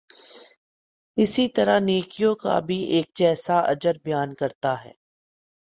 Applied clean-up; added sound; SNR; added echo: none; none; none; none.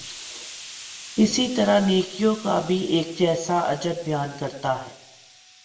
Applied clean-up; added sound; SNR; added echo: none; Explosion; 17 dB; reverberation time 0.6 s.